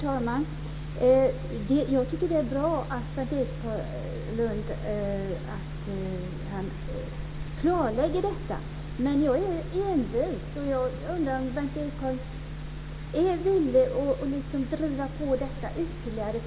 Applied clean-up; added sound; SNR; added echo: none; Rain; 15 dB; reverberation time 2.4 s.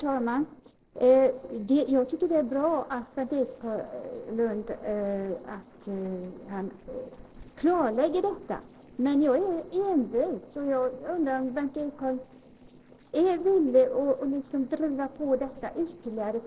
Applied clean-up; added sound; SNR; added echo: neural separator model SepFormer DNS4.